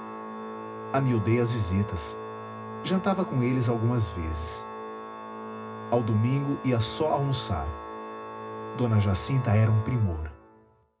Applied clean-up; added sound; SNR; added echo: none; Organ; 10 dB; reverberation time 0.4 s.